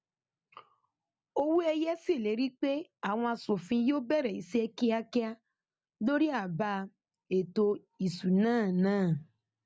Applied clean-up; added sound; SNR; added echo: none; none; none; none.